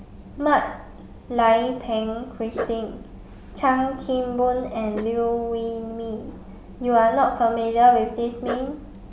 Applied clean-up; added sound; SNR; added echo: none; Dog; 15 dB; none.